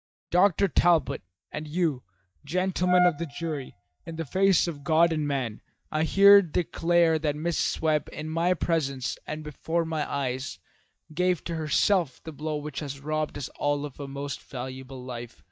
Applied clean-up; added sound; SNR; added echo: neural mask model DeepFilterNet 3.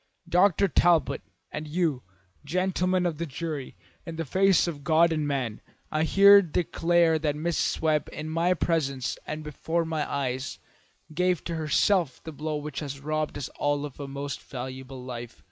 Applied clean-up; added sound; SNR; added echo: none; none; none; none.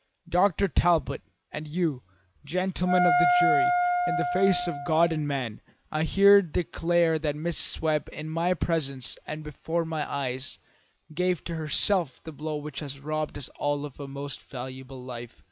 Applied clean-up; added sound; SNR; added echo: none; Wind instrument, woodwind instrument; -2 dB; none.